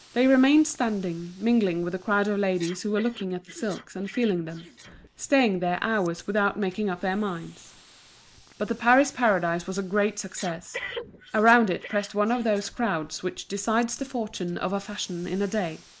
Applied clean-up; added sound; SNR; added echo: neural mask model Resemble Enhance denoiser.